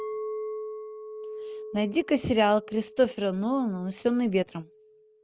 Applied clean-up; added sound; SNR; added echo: none; Chink, clink; 12 dB; none.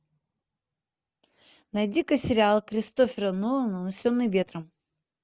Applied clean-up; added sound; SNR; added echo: none; none; none; none.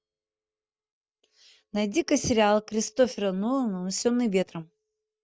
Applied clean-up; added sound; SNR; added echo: neural mask model DeepFilterNet 3.